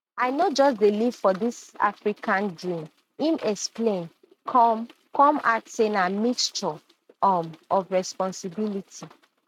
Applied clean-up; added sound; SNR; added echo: neural mask model RNNoise.